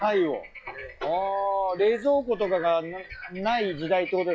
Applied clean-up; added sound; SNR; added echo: classical method log-MMSE.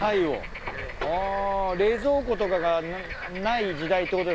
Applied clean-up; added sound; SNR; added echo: none; Bird / Frog; 10 dB; none.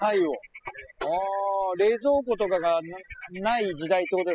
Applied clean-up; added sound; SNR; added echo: classical method spectral subtraction.